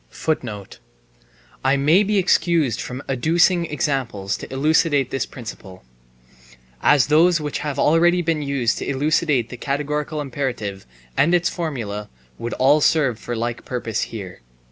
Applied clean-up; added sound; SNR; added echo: none; none; none; none.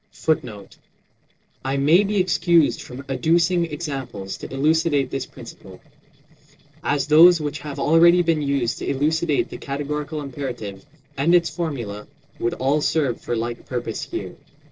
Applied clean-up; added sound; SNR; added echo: neural separator model SepFormer DNS4.